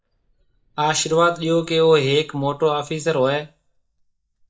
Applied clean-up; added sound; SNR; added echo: neural mask model DeepFilterNet 3.